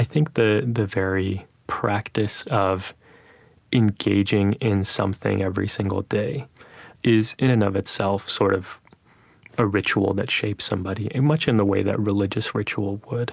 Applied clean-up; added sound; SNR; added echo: none; none; none; none.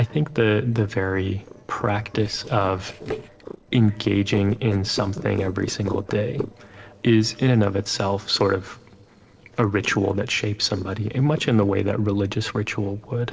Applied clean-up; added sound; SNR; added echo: neural separator model SepFormer DNS4.